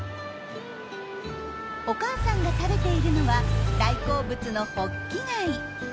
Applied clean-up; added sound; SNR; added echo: none; Engine / Car; -3 dB; none.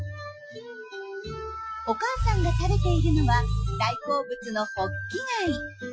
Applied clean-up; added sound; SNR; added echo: classical method Wiener filter.